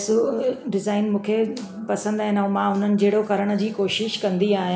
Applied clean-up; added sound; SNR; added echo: none; none; none; none.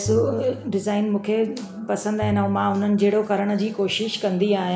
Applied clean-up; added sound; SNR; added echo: none; Piano; 13 dB; none.